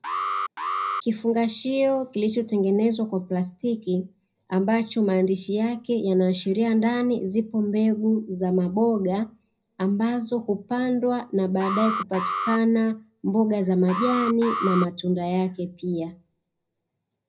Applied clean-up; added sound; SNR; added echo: none; Alarm; 6 dB; reverberation time 0.4 s.